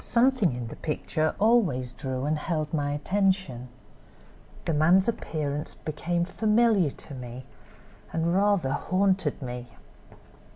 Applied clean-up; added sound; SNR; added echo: none; none; none; none.